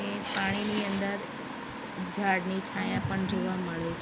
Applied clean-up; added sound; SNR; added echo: none; Subway, metro, underground / Engine; 7 dB; none.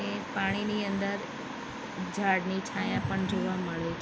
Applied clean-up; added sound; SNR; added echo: none; none; none; none.